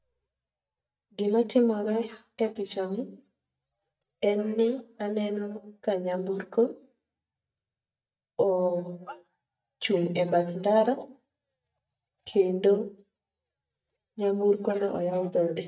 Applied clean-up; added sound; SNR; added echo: neural mask model DeepFilterNet 3.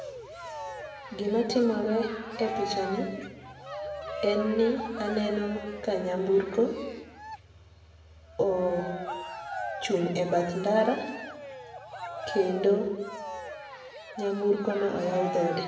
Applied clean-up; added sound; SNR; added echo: none; Cheering; 9 dB; reverberation time 1.0 s.